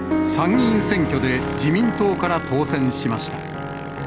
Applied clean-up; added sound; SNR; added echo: none; Motorcycle / Engine; 13 dB; none.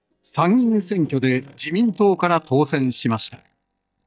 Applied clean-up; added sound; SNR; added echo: neural mask model DeepFilterNet 3.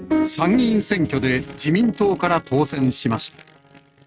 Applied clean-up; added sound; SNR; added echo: neural mask model RNNoise.